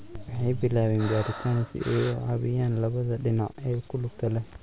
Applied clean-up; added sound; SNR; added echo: none; Breathing; 14 dB; none.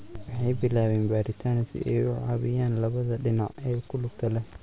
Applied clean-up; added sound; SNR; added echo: none; none; none; none.